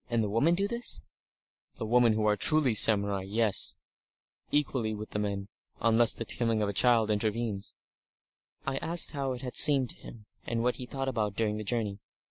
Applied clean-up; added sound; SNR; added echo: none; none; none; none.